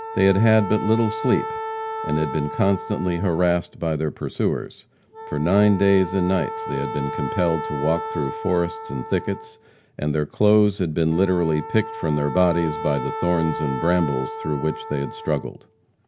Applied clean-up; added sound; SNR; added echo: none; Wind instrument, woodwind instrument; 10 dB; none.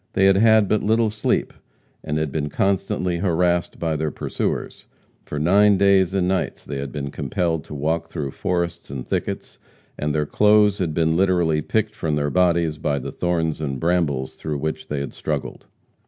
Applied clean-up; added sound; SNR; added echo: none; none; none; none.